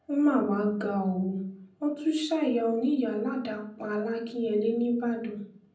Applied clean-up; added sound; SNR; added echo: none; none; none; reverberation time 0.6 s.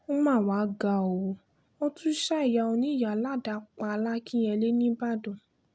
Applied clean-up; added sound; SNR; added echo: none; none; none; none.